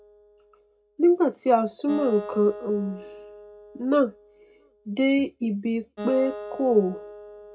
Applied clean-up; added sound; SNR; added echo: none; Acoustic guitar; 15 dB; reverberation time 0.2 s.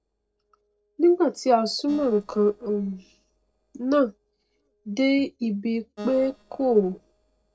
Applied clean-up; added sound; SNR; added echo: neural separator model SepFormer DNS4.